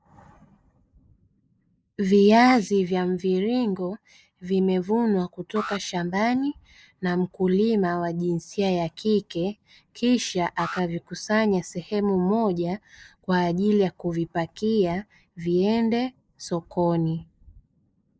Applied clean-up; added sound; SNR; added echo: neural mask model Resemble Enhance denoiser.